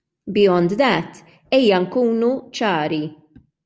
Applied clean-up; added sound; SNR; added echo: none; none; none; none.